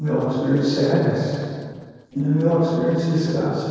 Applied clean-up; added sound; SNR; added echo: neural separator model SepFormer DNS4.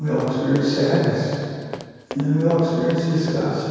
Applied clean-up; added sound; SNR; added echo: none; Run; 17 dB; reverberation time 2.2 s.